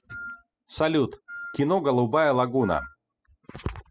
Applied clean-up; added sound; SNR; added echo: classical method spectral subtraction.